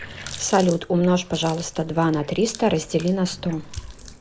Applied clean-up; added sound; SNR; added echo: none; Water tap, faucet; 17 dB; none.